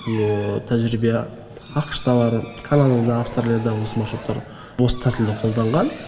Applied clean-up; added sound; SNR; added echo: none; Drill; 16 dB; reverberation time 1.5 s.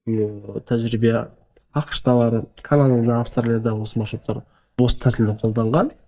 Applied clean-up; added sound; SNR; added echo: neural mask model DeepFilterNet 3.